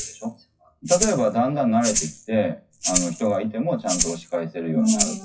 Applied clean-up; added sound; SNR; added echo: classical method WPE with log-MMSE.